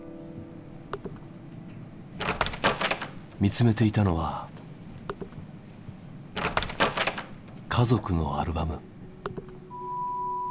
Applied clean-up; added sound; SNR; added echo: none; Wood; 4 dB; none.